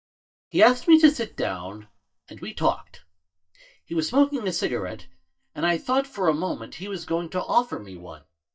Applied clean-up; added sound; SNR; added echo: neural mask model DeepFilterNet 3.